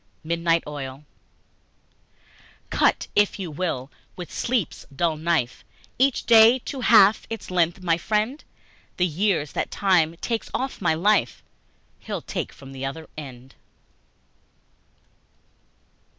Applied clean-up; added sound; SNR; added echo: none; none; none; none.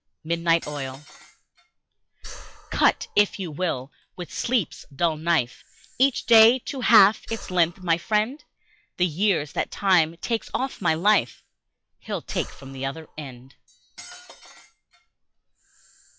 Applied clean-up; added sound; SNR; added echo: classical method log-MMSE.